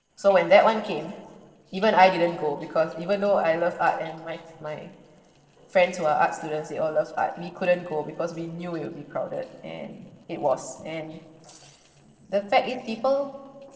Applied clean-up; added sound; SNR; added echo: neural separator model SepFormer DNS4.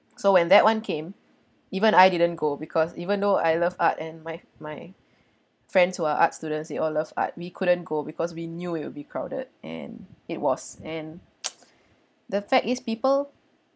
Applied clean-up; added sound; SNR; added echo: none; none; none; none.